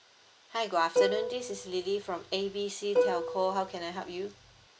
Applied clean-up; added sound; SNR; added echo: none; Plucked string instrument; 0 dB; none.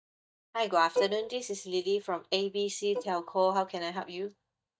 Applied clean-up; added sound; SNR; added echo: neural mask model DeepFilterNet 3.